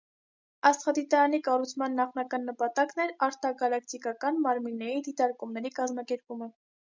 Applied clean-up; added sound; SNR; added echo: none; none; none; none.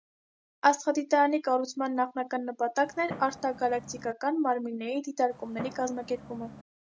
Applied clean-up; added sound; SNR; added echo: none; Fireworks; 15 dB; none.